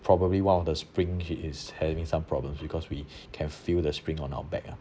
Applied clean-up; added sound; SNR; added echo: none; none; none; none.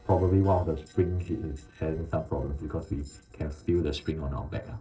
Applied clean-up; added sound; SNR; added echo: neural separator model SepFormer DNS4.